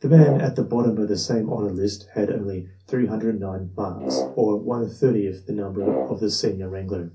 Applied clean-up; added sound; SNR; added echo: none; Brass instrument; 8 dB; reverberation time 0.3 s.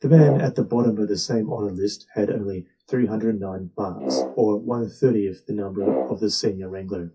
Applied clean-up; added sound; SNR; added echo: classical method WPE with log-MMSE.